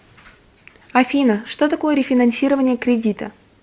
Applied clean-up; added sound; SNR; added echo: none; none; none; none.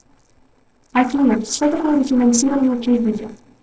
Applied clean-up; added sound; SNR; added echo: neural separator model SepFormer DNS4.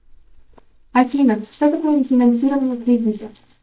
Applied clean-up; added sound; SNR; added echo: neural mask model DeepFilterNet 3.